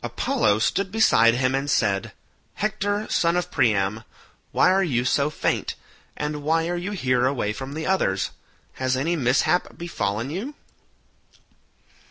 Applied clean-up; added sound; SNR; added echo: none; none; none; none.